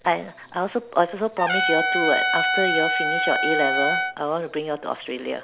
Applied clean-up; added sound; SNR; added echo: none; Trumpet; -2 dB; none.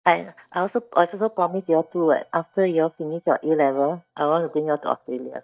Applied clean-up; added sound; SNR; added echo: neural mask model DeepFilterNet 3.